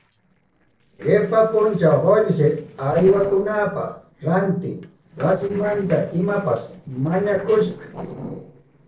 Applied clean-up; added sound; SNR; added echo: neural separator model SepFormer DNS4.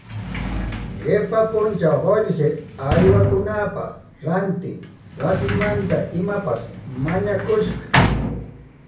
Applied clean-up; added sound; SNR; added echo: none; Sliding door; 3 dB; reverberation time 0.6 s.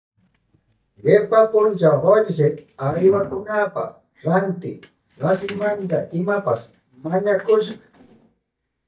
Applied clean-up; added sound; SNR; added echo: neural mask model DeepFilterNet 3.